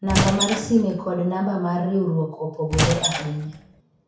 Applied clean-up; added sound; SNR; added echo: none; Squeak / Wood; 1 dB; reverberation time 0.6 s.